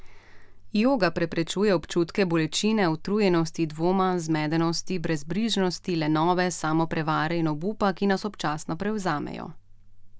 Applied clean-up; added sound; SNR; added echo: none; none; none; none.